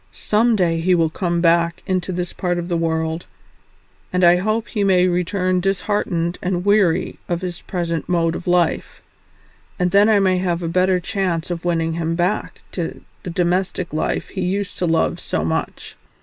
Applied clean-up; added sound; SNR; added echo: none; none; none; none.